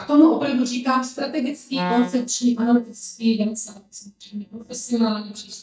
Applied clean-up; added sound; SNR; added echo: neural mask model DeepFilterNet 3.